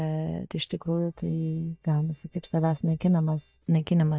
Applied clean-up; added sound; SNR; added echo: neural mask model DeepFilterNet 3.